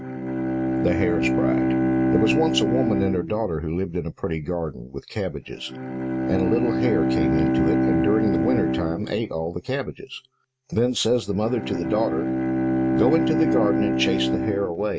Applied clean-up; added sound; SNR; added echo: neural mask model RNNoise.